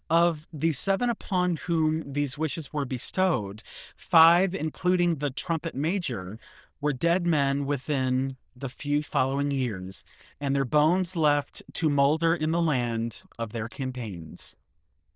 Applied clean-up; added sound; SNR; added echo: neural diffusion model UNIVERSE++.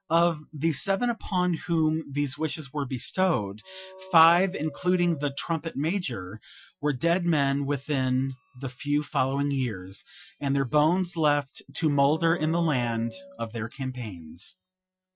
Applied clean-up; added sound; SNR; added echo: classical method Wiener filter.